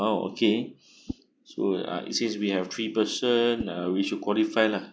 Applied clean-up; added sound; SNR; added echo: neural mask model Resemble Enhance denoiser.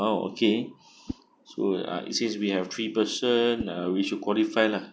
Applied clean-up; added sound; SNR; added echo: none; Whoosh, swoosh, swish; 19 dB; none.